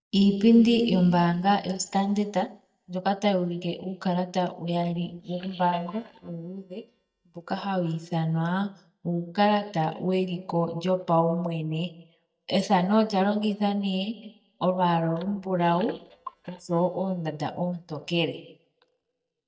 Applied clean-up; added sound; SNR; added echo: neural mask model DeepFilterNet 3.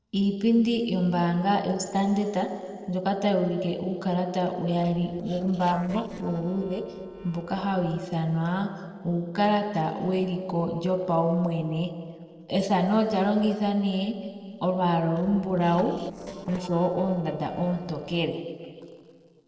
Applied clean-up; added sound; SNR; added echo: neural separator model SepFormer DNS4.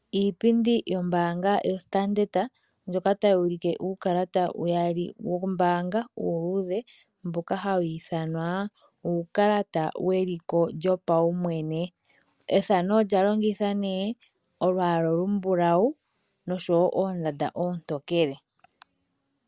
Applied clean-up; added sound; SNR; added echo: none; none; none; none.